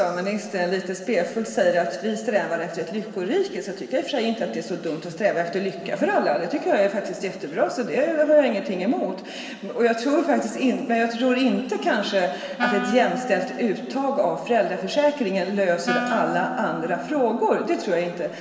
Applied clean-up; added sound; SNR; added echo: none; Wind instrument, woodwind instrument; 9 dB; reverberation time 2.1 s.